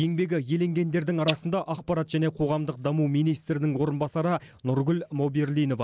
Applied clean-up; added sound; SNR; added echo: neural mask model Resemble Enhance denoiser.